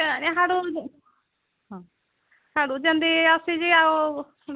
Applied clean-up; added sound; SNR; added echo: none; none; none; none.